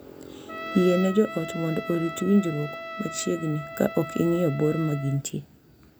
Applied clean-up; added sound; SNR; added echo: none; Trumpet; 12 dB; none.